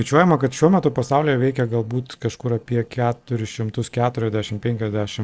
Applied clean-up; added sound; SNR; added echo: neural separator model SepFormer DNS4.